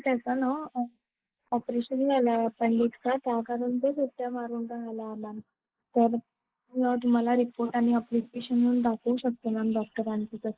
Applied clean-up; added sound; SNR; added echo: neural mask model Resemble Enhance denoiser.